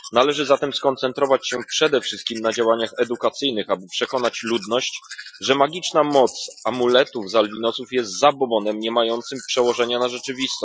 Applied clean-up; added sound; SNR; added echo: classical method Wiener filter.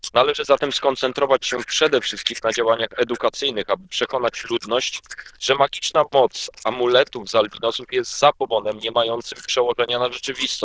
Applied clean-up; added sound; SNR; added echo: neural diffusion model UNIVERSE++.